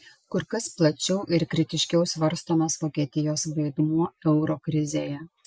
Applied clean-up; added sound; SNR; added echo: none; none; none; none.